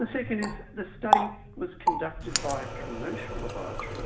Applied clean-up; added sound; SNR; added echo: none; Water tap, faucet; -4 dB; reverberation time 0.8 s.